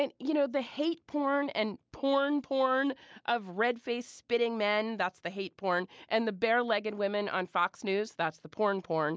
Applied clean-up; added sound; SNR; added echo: none; none; none; none.